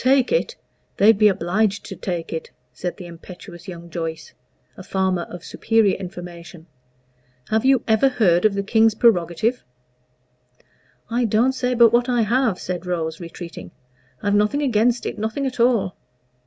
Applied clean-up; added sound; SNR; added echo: none; none; none; none.